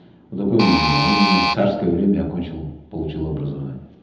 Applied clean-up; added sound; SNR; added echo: none; Alarm; -2 dB; reverberation time 0.9 s.